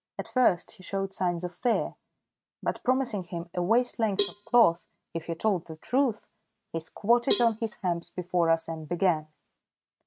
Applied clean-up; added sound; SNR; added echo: neural mask model RNNoise.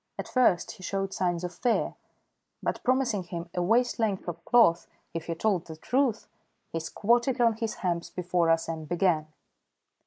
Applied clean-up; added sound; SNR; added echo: neural mask model Resemble Enhance denoiser.